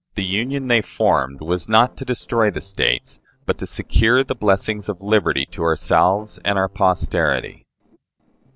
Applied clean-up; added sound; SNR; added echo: neural separator model SepFormer DNS4.